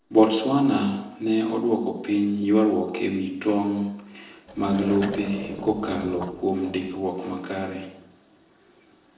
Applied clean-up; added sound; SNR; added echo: neural separator model SepFormer DNS4.